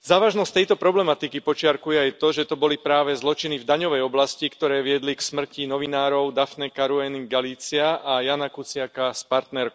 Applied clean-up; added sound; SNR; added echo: none; none; none; none.